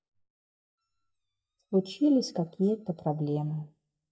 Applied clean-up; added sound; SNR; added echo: neural mask model DeepFilterNet 3.